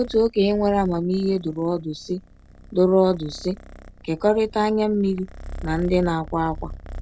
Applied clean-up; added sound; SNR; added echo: none; Purr; 15 dB; none.